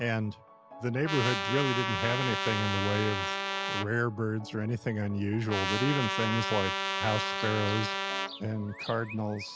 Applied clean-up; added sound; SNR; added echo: none; Trumpet; 1 dB; none.